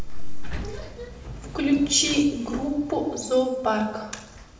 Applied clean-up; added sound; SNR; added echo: none; Sliding door; 14 dB; reverberation time 1.2 s.